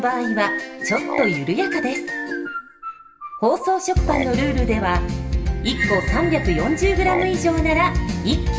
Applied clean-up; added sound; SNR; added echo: none; Frog; 14 dB; reverberation time 1.1 s.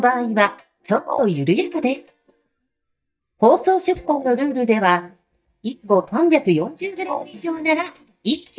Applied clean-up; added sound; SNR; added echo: neural mask model DeepFilterNet 3.